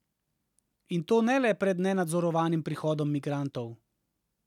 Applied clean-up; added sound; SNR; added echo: none; none; none; none.